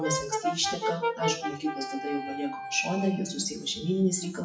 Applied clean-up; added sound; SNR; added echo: classical method WPE with log-MMSE.